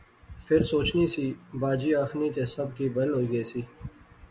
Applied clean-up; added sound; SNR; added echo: none; none; none; none.